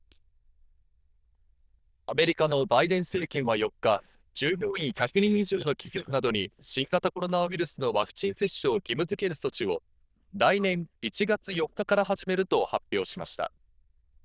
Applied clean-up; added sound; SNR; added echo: neural diffusion model UNIVERSE++.